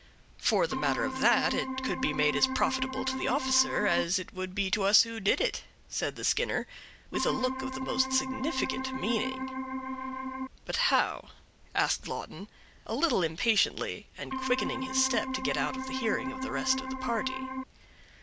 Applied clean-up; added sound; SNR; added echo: none; Organ; 3 dB; none.